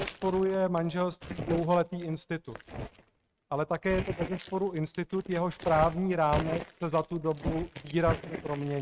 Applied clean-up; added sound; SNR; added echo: neural mask model RNNoise.